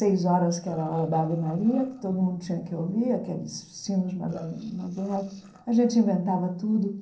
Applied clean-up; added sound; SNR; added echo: neural separator model SepFormer DNS4.